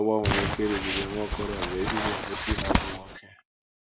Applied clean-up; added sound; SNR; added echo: none; Crumpling, crinkling; -2 dB; none.